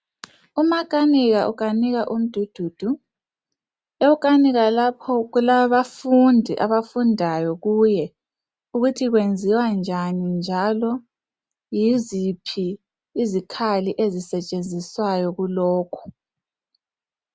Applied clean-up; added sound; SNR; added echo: none; none; none; none.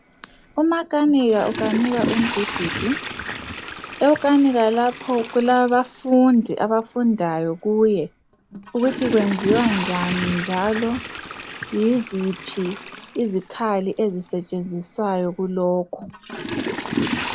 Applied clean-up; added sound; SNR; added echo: none; Toilet flush / Water; 9 dB; none.